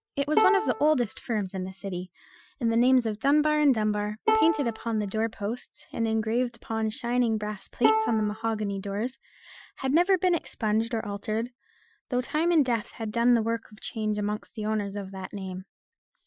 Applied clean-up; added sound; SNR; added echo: classical method Wiener filter.